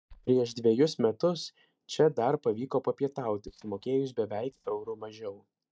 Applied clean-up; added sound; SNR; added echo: neural mask model DeepFilterNet 3.